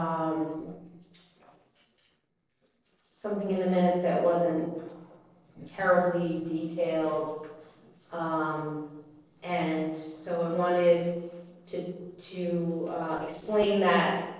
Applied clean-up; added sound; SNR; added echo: neural separator model SepFormer DNS4.